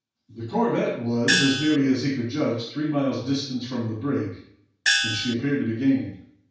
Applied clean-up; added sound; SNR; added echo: none; Gong; -2 dB; reverberation time 0.5 s.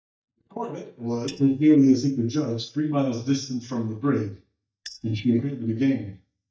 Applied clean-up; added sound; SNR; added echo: neural mask model DeepFilterNet 3.